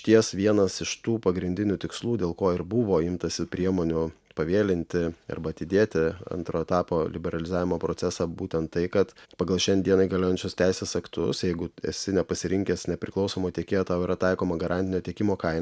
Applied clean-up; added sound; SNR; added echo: none; none; none; none.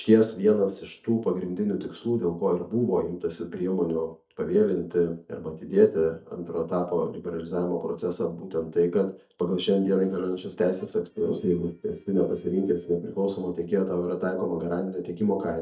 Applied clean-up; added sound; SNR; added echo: neural mask model DeepFilterNet 3.